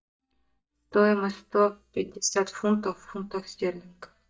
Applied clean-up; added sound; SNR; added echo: neural mask model DeepFilterNet 3.